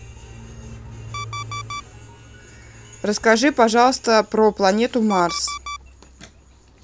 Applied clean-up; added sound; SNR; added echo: none; Alarm; 13 dB; none.